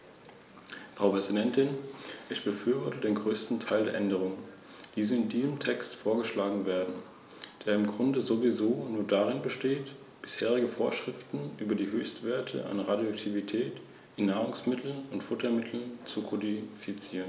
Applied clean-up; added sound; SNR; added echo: none; none; none; none.